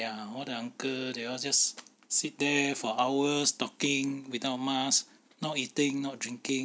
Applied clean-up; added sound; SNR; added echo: none; none; none; none.